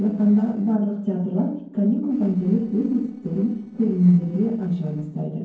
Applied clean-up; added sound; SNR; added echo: neural separator model SepFormer DNS4.